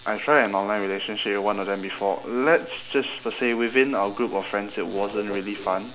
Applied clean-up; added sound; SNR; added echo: none; none; none; none.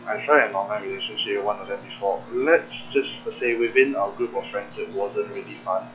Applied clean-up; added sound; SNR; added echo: classical method log-MMSE.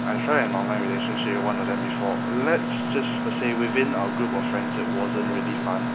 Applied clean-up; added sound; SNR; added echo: none; Mechanisms; -1 dB; none.